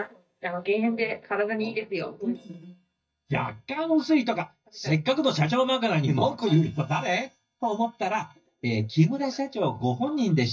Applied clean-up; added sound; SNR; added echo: neural mask model DeepFilterNet 3.